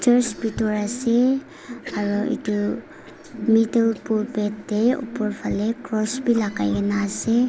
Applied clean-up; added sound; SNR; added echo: none; Cough + Knock; 20 dB; none.